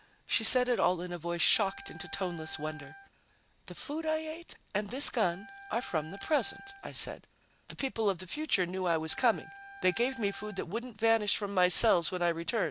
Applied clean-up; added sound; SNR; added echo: none; Wind instrument, woodwind instrument; 18 dB; none.